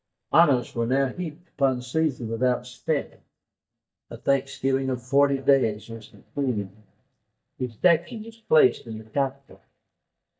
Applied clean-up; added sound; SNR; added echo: neural mask model DeepFilterNet 3.